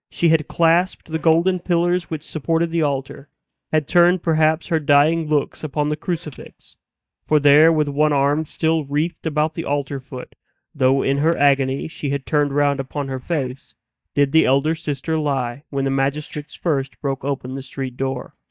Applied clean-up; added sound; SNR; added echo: neural mask model DeepFilterNet 3.